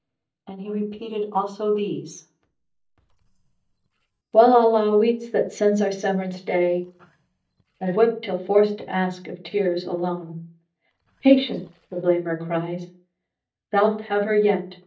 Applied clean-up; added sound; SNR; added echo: neural mask model DeepFilterNet 3.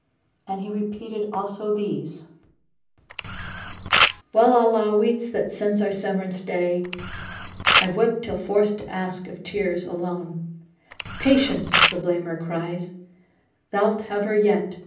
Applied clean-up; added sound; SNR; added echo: none; Camera; -3 dB; reverberation time 0.6 s.